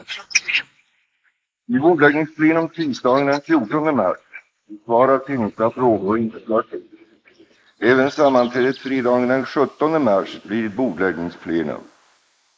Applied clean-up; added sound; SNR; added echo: neural mask model Resemble Enhance denoiser.